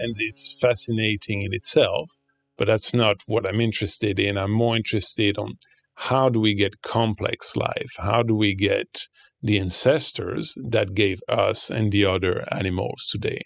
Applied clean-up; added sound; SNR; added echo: classical method spectral subtraction.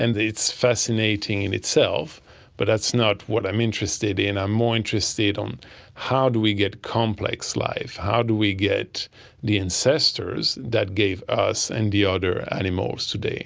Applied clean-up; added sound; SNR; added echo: none; none; none; none.